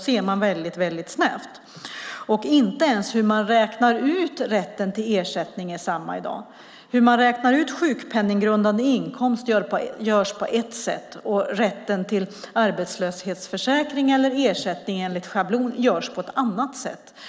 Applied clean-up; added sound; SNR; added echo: none; none; none; none.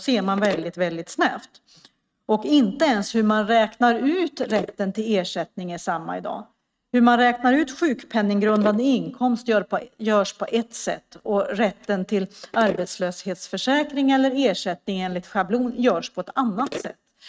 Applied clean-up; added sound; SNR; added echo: neural mask model RNNoise.